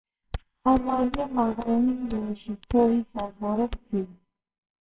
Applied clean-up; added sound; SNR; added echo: neural separator model SepFormer WHAMR!.